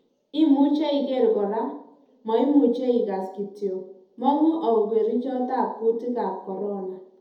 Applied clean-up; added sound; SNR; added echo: none; none; none; reverberation time 0.7 s.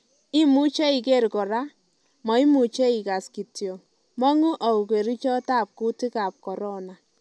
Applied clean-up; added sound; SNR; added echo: none; none; none; none.